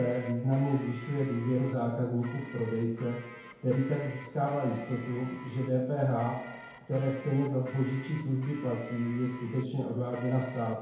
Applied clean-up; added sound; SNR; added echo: none; Guitar; 18 dB; reverberation time 0.9 s.